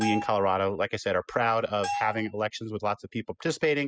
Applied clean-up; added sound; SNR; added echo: classical method spectral subtraction.